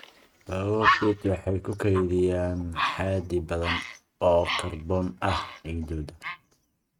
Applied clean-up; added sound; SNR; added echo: neural mask model RNNoise.